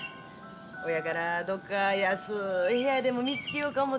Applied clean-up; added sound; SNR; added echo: none; Bird vocalization, bird call, bird song; 14 dB; none.